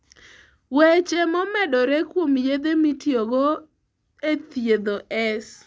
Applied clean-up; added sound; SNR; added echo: none; none; none; none.